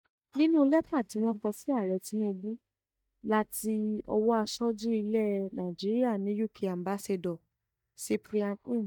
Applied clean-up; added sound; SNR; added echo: neural mask model DeepFilterNet 3.